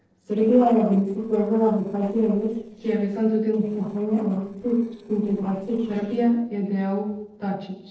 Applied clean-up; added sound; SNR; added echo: neural separator model SepFormer DNS4.